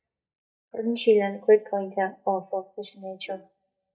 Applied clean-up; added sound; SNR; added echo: neural mask model DeepFilterNet 3.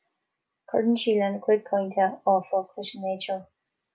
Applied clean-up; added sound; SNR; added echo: none; none; none; none.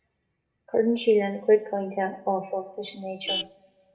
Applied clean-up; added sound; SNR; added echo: none; Vehicle horn, car horn, honking; 15 dB; reverberation time 0.9 s.